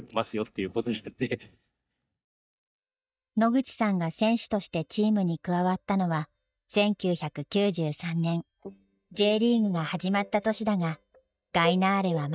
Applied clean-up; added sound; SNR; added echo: neural mask model DeepFilterNet 3.